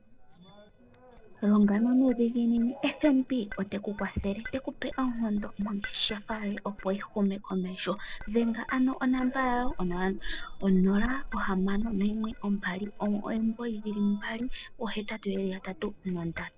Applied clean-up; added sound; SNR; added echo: neural separator model SepFormer DNS4.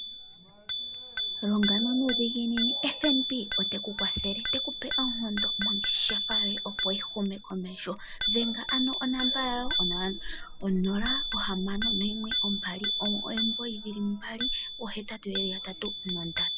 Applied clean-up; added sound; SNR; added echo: none; Bicycle bell; -1 dB; none.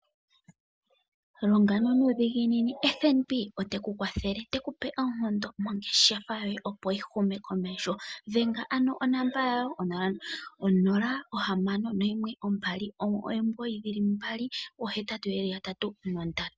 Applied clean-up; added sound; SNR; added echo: none; none; none; none.